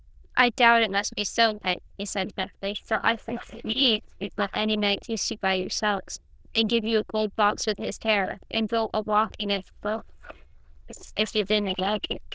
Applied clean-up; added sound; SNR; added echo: neural diffusion model UNIVERSE++.